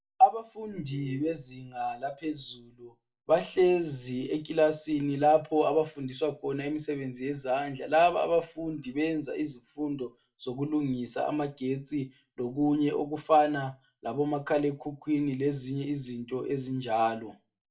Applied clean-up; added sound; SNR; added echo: none; none; none; reverberation time 0.2 s.